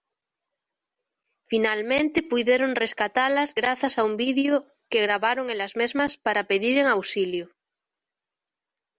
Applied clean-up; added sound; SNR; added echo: none; none; none; none.